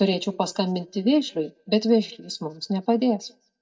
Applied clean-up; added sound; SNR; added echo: neural mask model DeepFilterNet 3.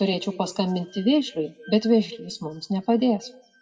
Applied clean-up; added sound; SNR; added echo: classical method WPE with log-MMSE.